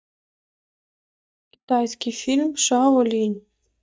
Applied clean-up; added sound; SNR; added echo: neural mask model DeepFilterNet 3.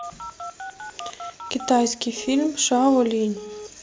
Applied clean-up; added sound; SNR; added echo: none; Telephone; 14 dB; none.